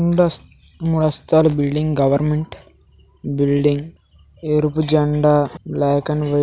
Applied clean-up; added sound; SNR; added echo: none; none; none; none.